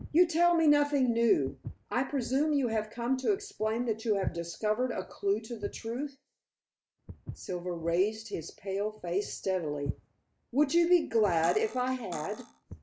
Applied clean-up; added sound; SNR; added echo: none; Walk, footsteps + Cutlery, silverware; 16 dB; none.